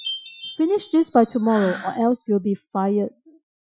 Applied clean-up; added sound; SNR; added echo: classical method Wiener filter.